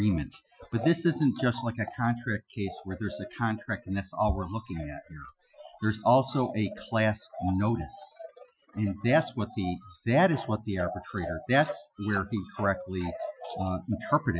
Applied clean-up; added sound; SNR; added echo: classical method Wiener filter.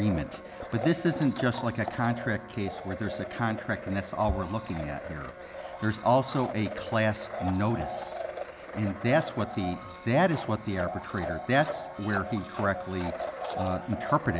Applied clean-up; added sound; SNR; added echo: none; Domestic sounds, home sounds; 8 dB; none.